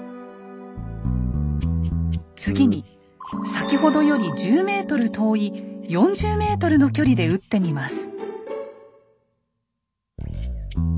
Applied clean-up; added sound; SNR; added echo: none; none; none; none.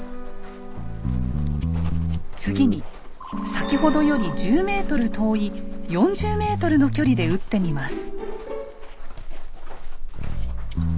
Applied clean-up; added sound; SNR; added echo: none; Walk, footsteps; 4 dB; none.